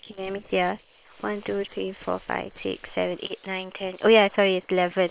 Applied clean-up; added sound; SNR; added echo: neural separator model SepFormer WHAM!.